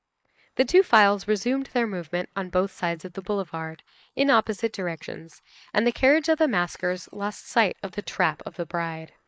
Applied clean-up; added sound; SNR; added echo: neural mask model Resemble Enhance denoiser.